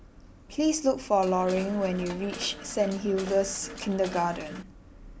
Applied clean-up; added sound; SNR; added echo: none; Mechanisms; 13 dB; none.